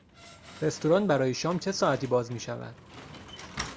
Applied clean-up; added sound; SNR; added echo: none; Slam; 16 dB; none.